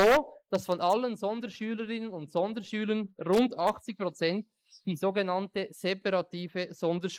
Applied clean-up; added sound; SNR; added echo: neural mask model Resemble Enhance denoiser.